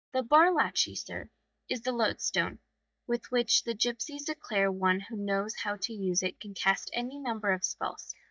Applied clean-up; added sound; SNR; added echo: neural mask model DeepFilterNet 3.